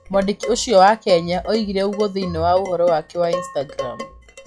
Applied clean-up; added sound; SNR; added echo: classical method log-MMSE.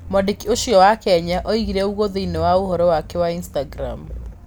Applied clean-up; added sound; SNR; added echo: none; none; none; none.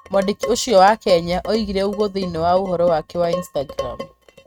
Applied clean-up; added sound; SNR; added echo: neural mask model RNNoise.